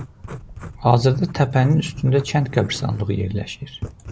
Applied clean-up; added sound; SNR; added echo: none; Writing; 15 dB; none.